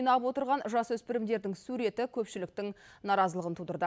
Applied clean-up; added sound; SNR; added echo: none; none; none; none.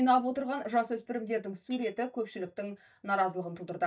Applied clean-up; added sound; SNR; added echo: neural mask model DeepFilterNet 3.